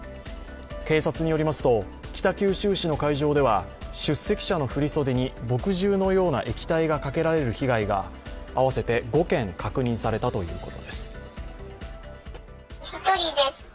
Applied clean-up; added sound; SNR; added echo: none; none; none; none.